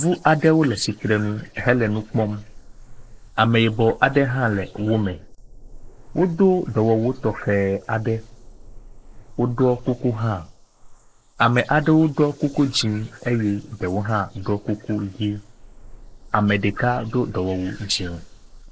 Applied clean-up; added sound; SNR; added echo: neural mask model Resemble Enhance denoiser.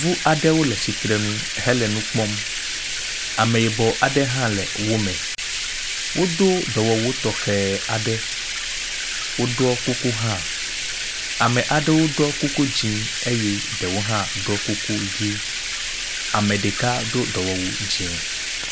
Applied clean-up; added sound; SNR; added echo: none; Bathtub (filling or washing); 3 dB; none.